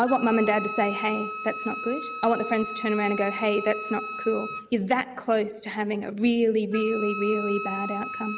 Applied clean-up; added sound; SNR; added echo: none; Wind instrument, woodwind instrument; 9 dB; none.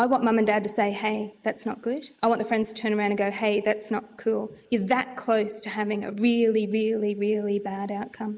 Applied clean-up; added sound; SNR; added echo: neural mask model Resemble Enhance denoiser.